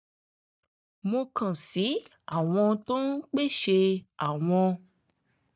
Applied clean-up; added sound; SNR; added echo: neural mask model DeepFilterNet 3.